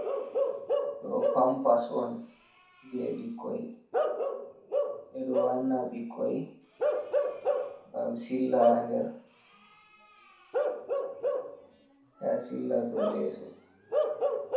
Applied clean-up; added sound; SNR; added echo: none; Bark / Livestock, farm animals, working animals; 1 dB; reverberation time 0.6 s.